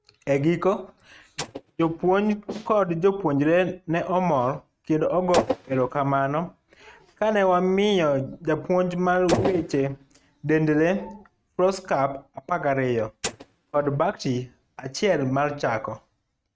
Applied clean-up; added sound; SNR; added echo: neural mask model RNNoise.